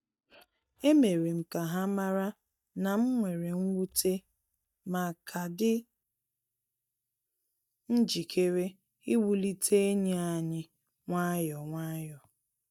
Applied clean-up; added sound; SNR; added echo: neural mask model DeepFilterNet 3.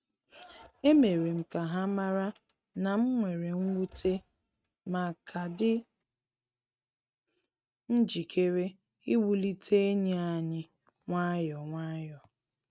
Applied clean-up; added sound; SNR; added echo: neural mask model RNNoise.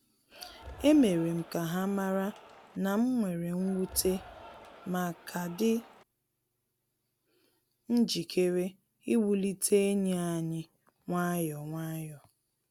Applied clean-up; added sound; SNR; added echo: none; Cheering; 18 dB; none.